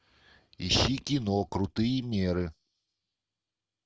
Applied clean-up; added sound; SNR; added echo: none; none; none; none.